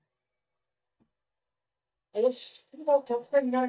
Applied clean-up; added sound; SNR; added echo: neural mask model DeepFilterNet 3.